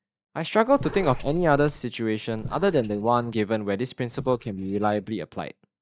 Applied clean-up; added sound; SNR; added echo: neural mask model DeepFilterNet 3.